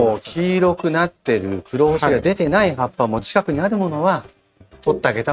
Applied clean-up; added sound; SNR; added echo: neural mask model RNNoise.